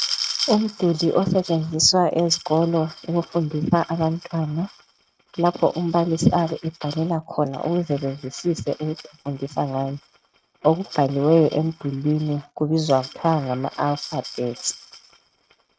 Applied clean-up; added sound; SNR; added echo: neural mask model RNNoise.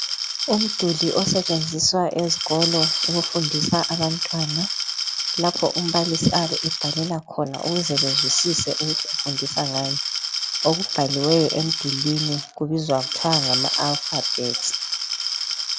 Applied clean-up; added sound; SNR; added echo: none; Glass; 1 dB; none.